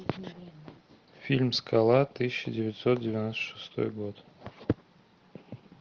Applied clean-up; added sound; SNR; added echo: none; none; none; none.